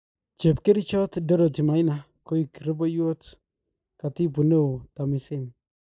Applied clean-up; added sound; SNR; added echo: neural mask model Resemble Enhance denoiser.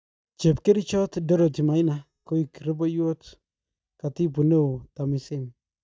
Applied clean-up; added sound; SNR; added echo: neural mask model DeepFilterNet 3.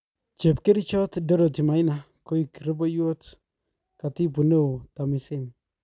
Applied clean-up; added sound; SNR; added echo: none; none; none; none.